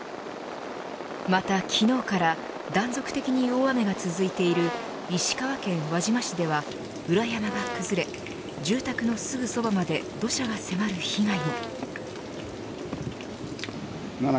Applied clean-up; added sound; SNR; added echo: none; Brass instrument; 10 dB; none.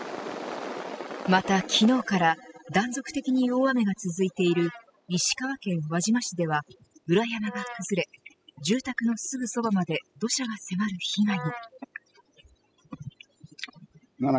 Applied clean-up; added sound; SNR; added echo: classical method spectral subtraction.